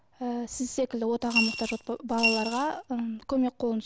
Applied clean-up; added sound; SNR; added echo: none; Coin (dropping) / Glass; 2 dB; none.